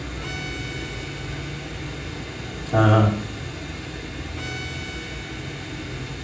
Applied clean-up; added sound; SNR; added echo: none; Bowed string instrument; 16 dB; reverberation time 0.6 s.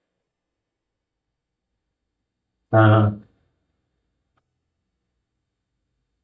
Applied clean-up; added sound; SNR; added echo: neural mask model DeepFilterNet 3.